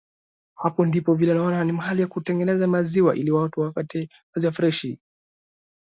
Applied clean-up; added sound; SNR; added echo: none; none; none; none.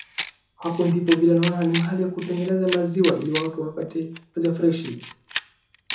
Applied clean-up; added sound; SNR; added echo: none; Camera; 12 dB; reverberation time 0.6 s.